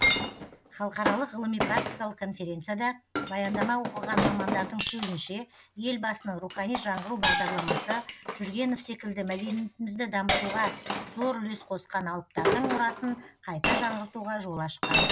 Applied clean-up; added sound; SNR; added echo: none; Chink, clink; 0 dB; none.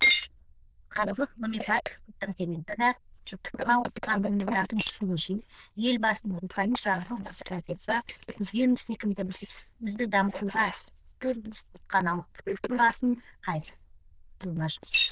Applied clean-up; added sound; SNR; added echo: neural diffusion model UNIVERSE++.